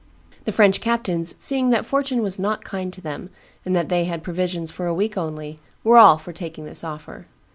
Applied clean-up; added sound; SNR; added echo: none; none; none; none.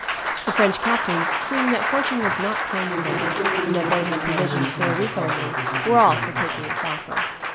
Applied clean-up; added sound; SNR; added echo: none; Applause; -1 dB; none.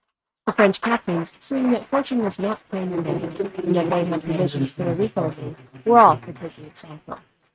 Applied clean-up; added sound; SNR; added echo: neural mask model RNNoise.